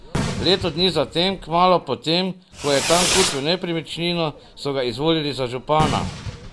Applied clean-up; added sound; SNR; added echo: none; Fireworks; 6 dB; none.